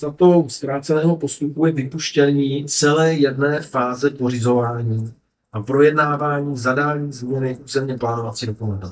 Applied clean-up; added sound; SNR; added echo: neural mask model DeepFilterNet 3.